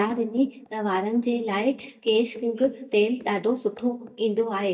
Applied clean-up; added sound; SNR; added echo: neural mask model DeepFilterNet 3.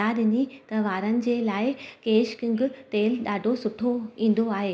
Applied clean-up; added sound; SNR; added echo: none; none; none; none.